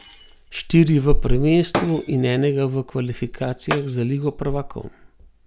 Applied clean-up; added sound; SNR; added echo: none; Shatter; 14 dB; none.